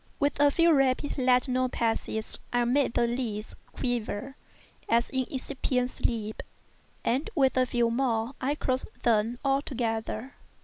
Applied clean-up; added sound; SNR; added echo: none; none; none; none.